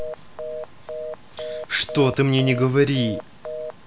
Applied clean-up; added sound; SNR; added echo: none; Telephone; 10 dB; none.